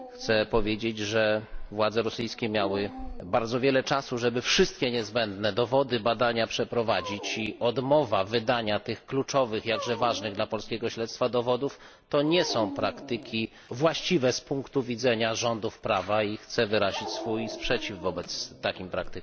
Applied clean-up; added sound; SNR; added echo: none; Dog; 16 dB; none.